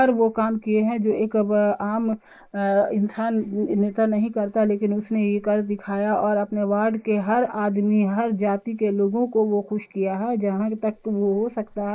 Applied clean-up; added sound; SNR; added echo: neural mask model Resemble Enhance denoiser.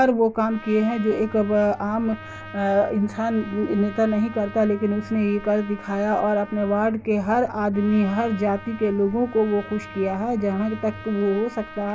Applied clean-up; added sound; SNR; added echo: none; Trumpet; 18 dB; none.